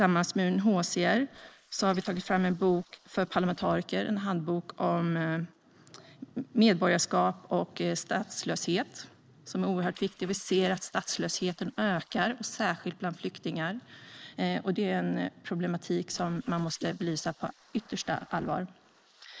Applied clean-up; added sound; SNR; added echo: neural mask model Resemble Enhance denoiser.